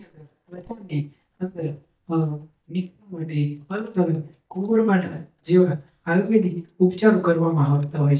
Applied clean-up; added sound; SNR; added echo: neural mask model DeepFilterNet 3.